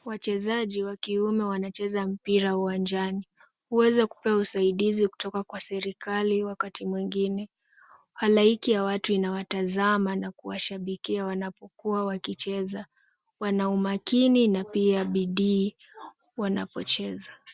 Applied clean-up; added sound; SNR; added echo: none; none; none; none.